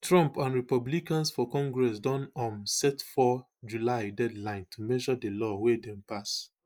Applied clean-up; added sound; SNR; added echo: neural mask model Resemble Enhance denoiser.